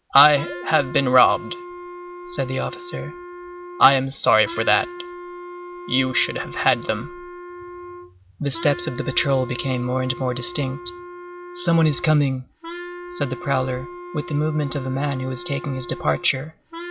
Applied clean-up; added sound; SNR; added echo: none; Wind instrument, woodwind instrument; 13 dB; none.